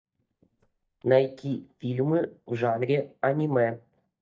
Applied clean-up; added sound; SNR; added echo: neural mask model DeepFilterNet 3.